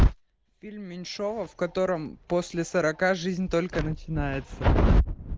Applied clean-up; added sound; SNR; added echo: none; none; none; none.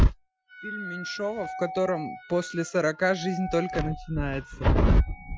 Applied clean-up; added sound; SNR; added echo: classical method Wiener filter.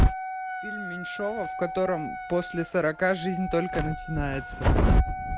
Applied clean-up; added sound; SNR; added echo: none; Wind instrument, woodwind instrument; 10 dB; none.